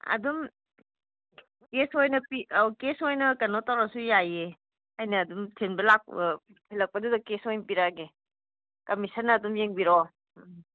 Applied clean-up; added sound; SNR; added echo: none; none; none; none.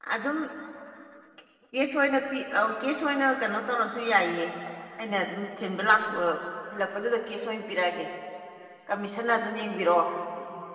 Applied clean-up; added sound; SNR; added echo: none; none; none; reverberation time 2.7 s.